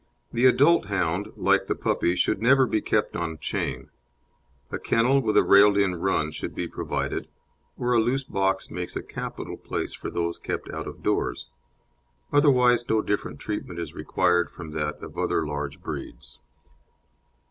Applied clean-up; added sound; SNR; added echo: none; none; none; none.